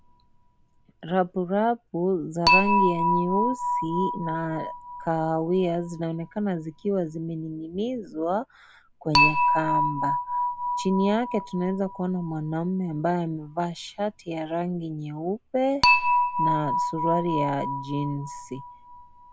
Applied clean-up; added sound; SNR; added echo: none; Dishes, pots, and pans / Chink, clink; 0 dB; none.